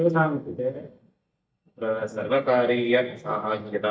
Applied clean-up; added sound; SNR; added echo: neural mask model DeepFilterNet 3.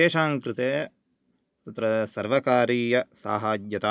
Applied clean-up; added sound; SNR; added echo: none; none; none; none.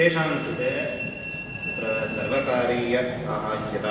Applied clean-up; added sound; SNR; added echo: none; Train; 7 dB; reverberation time 1.2 s.